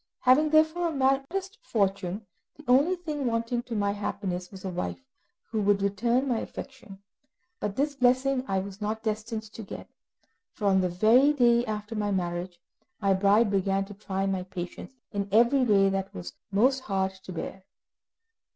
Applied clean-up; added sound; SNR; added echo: none; none; none; none.